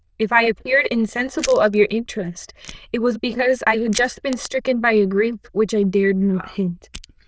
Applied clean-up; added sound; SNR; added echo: neural diffusion model UNIVERSE++.